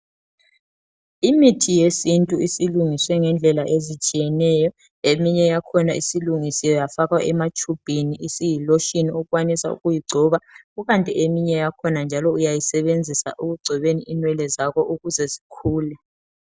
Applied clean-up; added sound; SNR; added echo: none; none; none; none.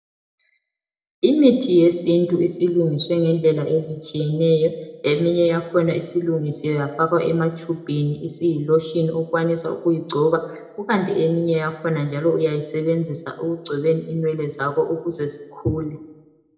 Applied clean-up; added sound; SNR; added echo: none; none; none; reverberation time 0.5 s.